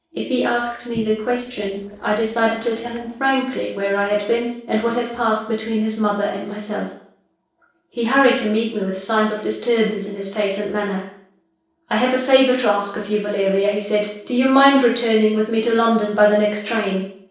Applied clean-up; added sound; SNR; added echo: neural separator model SepFormer DNS4.